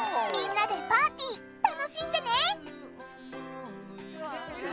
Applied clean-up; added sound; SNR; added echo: none; none; none; none.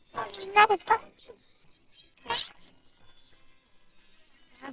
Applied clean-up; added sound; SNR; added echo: neural separator model SepFormer WHAMR!.